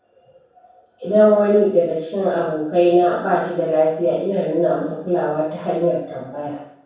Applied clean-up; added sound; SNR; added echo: none; none; none; reverberation time 0.7 s.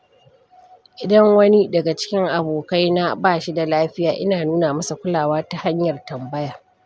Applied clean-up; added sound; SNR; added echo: none; none; none; none.